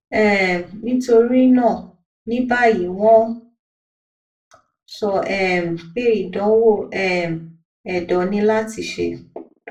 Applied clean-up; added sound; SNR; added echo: none; none; none; reverberation time 0.3 s.